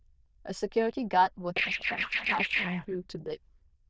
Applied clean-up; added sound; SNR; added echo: neural diffusion model UNIVERSE++.